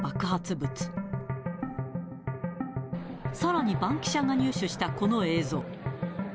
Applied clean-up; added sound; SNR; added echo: none; none; none; none.